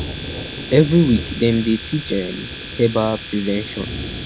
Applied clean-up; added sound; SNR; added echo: none; Thunder + Domestic sounds, home sounds; 10 dB; none.